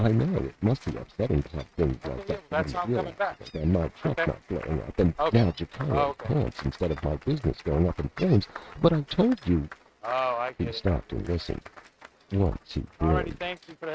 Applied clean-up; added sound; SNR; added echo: neural mask model RNNoise.